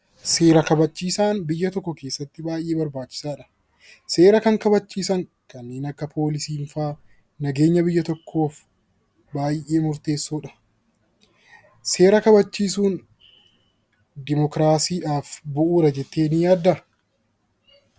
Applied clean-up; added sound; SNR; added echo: none; none; none; none.